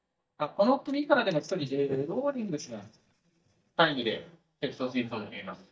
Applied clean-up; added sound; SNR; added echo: neural mask model DeepFilterNet 3.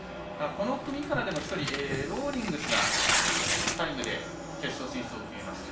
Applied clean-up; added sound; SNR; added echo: none; Tearing; -2 dB; reverberation time 0.4 s.